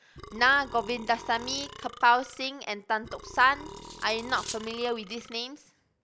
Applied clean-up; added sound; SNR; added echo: none; Burping, eructation + Cutlery, silverware; 15 dB; none.